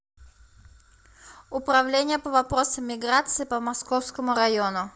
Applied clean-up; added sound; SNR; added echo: none; none; none; none.